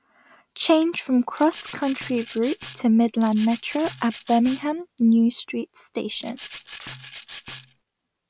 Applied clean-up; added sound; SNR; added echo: none; Rattle (instrument); 16 dB; none.